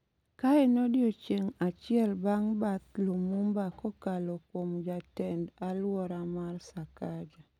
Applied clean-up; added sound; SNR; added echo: none; none; none; none.